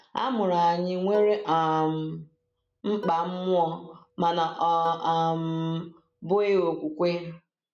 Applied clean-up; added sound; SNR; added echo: none; Plucked string instrument; 19 dB; none.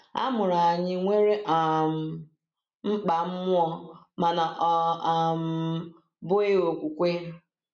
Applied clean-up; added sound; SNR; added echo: none; none; none; none.